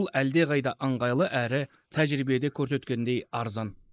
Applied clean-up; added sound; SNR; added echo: neural mask model Resemble Enhance denoiser.